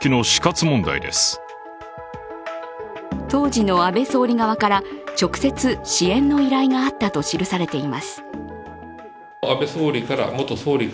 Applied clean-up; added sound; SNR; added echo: none; Wind instrument, woodwind instrument; 20 dB; none.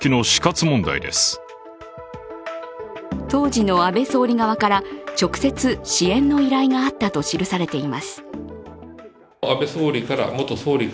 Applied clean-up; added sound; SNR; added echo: none; none; none; none.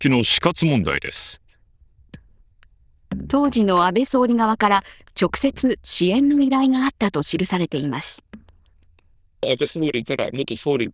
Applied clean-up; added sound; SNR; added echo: neural diffusion model UNIVERSE++.